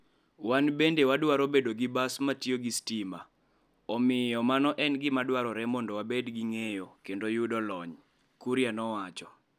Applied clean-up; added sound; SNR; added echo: none; none; none; none.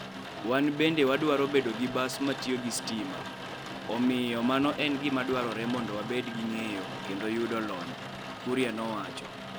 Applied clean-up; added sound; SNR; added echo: none; Rain; 9 dB; none.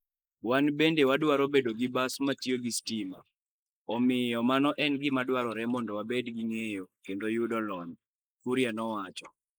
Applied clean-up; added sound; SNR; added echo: neural mask model Resemble Enhance denoiser.